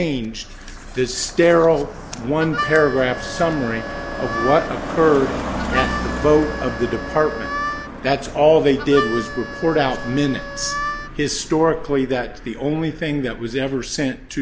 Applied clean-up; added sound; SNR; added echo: none; Harmonica + Car passing by; 8 dB; none.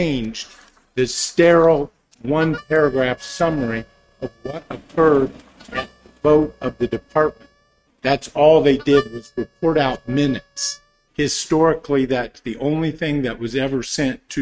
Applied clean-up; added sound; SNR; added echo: neural mask model RNNoise.